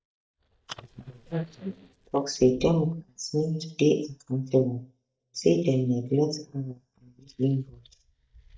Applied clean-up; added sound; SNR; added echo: neural mask model DeepFilterNet 3.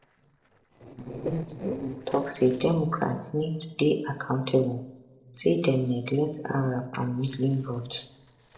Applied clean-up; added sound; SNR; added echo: neural separator model SepFormer DNS4.